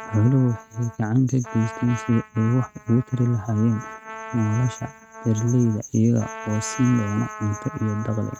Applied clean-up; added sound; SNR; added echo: neural mask model RNNoise.